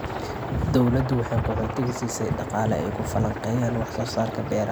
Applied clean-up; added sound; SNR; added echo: none; Aircraft; 9 dB; none.